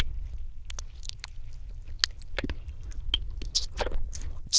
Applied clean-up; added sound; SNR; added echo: neural diffusion model UNIVERSE++.